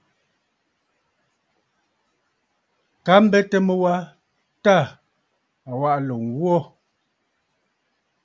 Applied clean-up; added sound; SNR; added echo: none; none; none; none.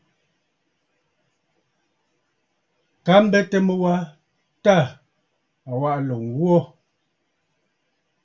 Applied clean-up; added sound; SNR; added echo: none; none; none; reverberation time 0.2 s.